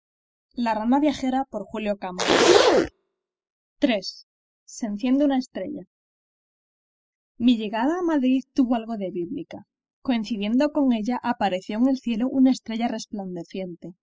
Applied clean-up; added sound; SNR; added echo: classical method spectral subtraction.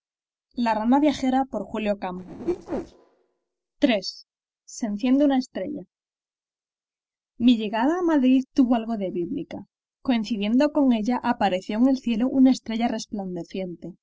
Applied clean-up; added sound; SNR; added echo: neural separator model SepFormer DNS4.